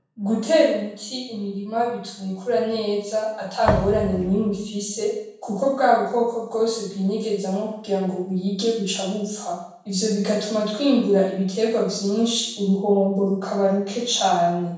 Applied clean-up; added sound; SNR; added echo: none; Thump, thud; 5 dB; reverberation time 0.7 s.